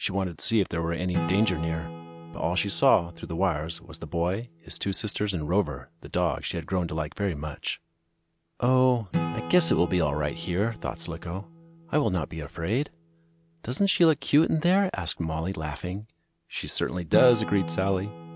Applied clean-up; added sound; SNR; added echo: none; Acoustic guitar / Strum; 12 dB; none.